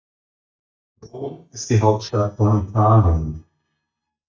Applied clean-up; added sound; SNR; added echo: neural mask model DeepFilterNet 3.